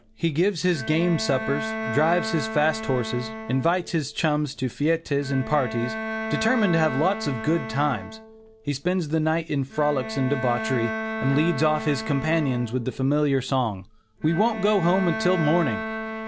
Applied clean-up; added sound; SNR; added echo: none; Bowed string instrument; 8 dB; none.